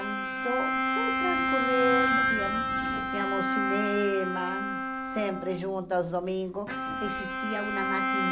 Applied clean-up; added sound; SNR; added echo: none; Bowed string instrument; -3 dB; none.